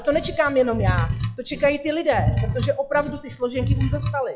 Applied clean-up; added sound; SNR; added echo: classical method log-MMSE.